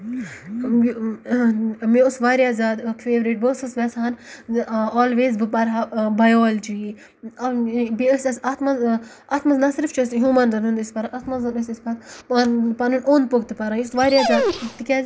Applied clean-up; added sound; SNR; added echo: none; Dog; 5 dB; none.